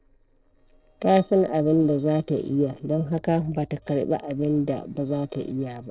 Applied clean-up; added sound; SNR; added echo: neural separator model SepFormer DNS4.